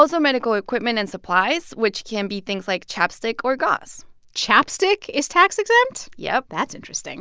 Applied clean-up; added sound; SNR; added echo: none; none; none; none.